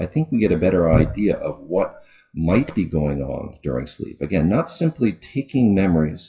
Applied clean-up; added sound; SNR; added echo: classical method WPE with log-MMSE.